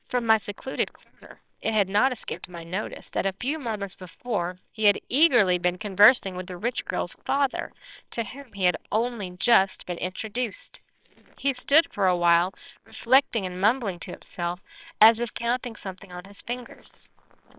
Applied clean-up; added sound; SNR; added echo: neural separator model SepFormer WHAMR!.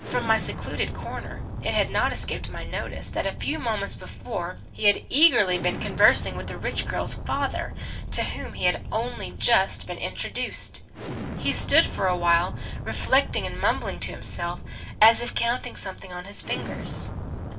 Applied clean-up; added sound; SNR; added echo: none; Explosion; 7 dB; reverberation time 0.2 s.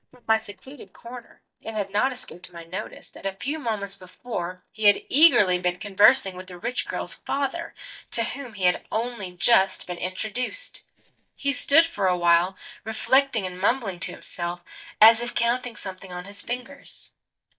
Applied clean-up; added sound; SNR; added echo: neural mask model DeepFilterNet 3.